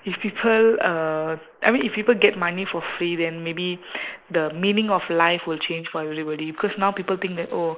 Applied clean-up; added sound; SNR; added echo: neural mask model Resemble Enhance denoiser.